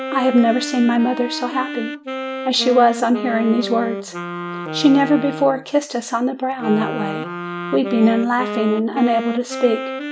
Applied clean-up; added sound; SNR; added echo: none; Wind instrument, woodwind instrument; 8 dB; none.